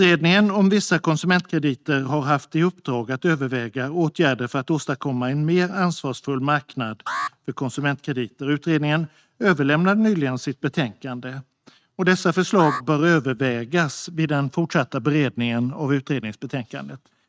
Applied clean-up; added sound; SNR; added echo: neural mask model RNNoise.